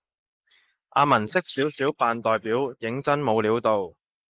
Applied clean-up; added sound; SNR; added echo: neural mask model Resemble Enhance denoiser.